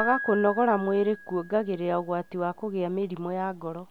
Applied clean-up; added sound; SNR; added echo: none; Piano; 13 dB; none.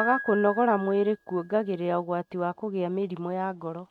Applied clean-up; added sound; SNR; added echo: neural mask model RNNoise.